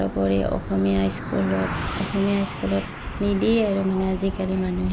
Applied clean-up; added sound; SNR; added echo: none; Car passing by; 12 dB; none.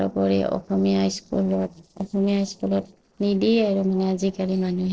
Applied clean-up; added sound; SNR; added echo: neural separator model SepFormer DNS4.